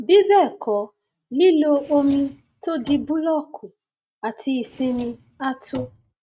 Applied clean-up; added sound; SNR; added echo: neural mask model RNNoise.